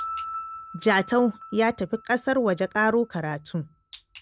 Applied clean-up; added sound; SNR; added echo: none; Piano; 14 dB; none.